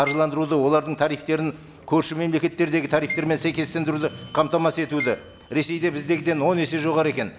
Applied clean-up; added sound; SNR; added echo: none; Marimba, xylophone + Strum; 15 dB; none.